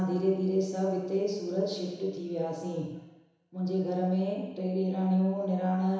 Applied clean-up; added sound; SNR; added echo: none; none; none; reverberation time 1.0 s.